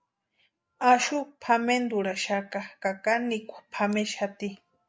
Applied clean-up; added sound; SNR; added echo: none; none; none; none.